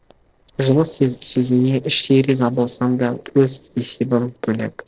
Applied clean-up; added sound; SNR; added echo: neural separator model SepFormer DNS4.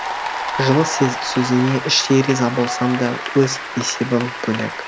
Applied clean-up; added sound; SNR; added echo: none; Applause / Cheering; 7 dB; none.